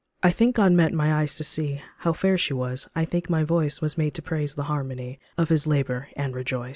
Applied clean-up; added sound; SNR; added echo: none; none; none; none.